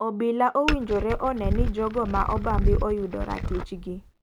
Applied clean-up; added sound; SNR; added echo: none; Glass; 1 dB; none.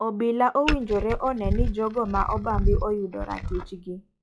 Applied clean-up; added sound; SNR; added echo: classical method log-MMSE.